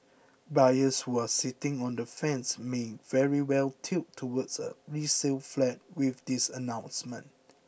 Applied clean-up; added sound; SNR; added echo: none; none; none; none.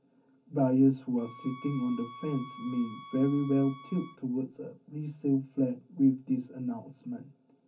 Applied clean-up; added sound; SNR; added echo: none; Bowed string instrument; 17 dB; reverberation time 0.3 s.